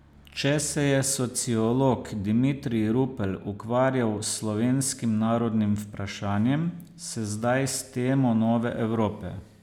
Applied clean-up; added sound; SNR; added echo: none; none; none; none.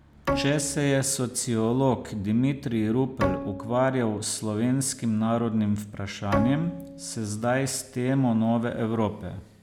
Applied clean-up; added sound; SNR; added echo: none; Bowed string instrument; 10 dB; none.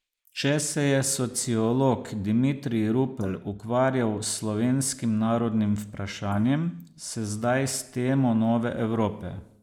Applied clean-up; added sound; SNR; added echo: neural mask model Resemble Enhance denoiser.